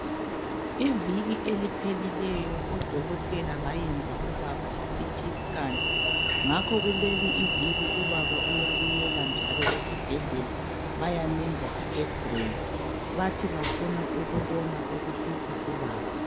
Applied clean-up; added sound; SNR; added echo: none; Train; -3 dB; none.